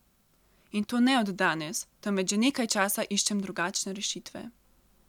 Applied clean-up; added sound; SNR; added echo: none; none; none; none.